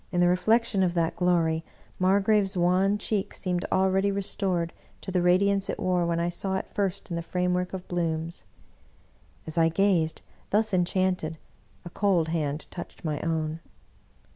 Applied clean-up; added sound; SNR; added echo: none; none; none; none.